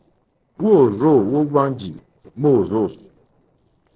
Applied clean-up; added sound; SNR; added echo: neural separator model SepFormer DNS4.